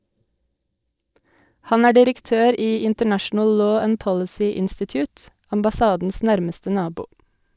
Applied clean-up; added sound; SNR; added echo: neural mask model DeepFilterNet 3.